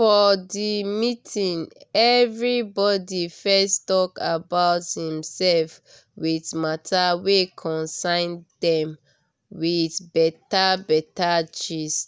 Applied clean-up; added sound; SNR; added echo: none; none; none; none.